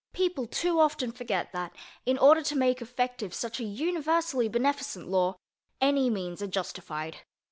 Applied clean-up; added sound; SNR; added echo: none; none; none; none.